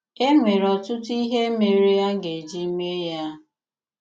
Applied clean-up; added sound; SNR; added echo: none; none; none; none.